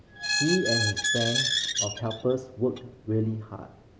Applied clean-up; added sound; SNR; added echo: none; Squeak; 0 dB; none.